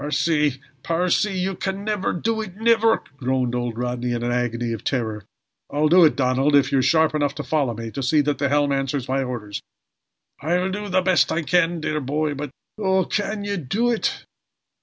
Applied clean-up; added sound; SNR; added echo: none; none; none; none.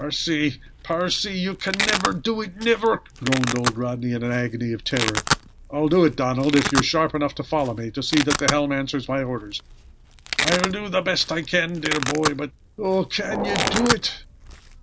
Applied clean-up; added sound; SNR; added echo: none; Domestic sounds, home sounds + Train; 5 dB; none.